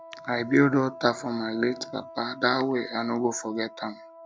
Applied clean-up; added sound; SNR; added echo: none; Wind instrument, woodwind instrument; 17 dB; none.